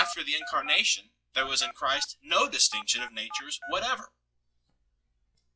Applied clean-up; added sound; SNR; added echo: classical method log-MMSE.